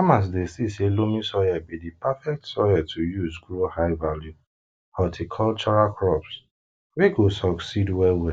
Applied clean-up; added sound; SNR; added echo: none; none; none; none.